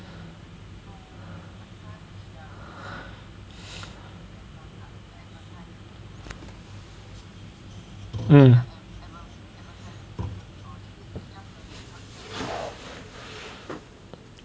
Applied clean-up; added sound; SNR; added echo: none; none; none; none.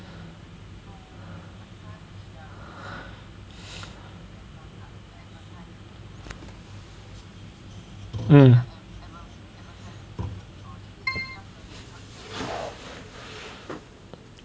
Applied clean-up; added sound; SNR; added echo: none; Keyboard (musical); 3 dB; none.